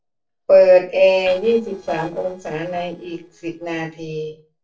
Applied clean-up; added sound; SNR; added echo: neural separator model SepFormer DNS4.